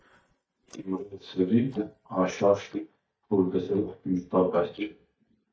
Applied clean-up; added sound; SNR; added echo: neural mask model DeepFilterNet 3.